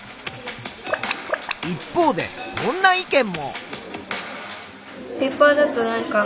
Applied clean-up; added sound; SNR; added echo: none; Gong; 20 dB; none.